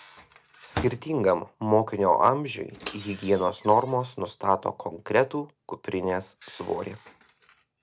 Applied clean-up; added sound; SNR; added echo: none; Microwave oven; 17 dB; none.